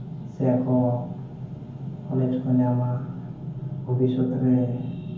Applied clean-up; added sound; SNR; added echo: none; none; none; reverberation time 0.9 s.